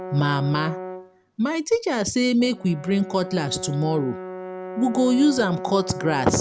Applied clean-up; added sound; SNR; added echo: none; Brass instrument; 12 dB; none.